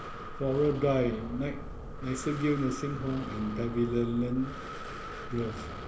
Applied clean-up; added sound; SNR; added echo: none; Breathing; 8 dB; reverberation time 0.7 s.